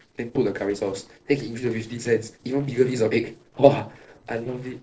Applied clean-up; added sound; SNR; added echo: neural separator model SepFormer DNS4.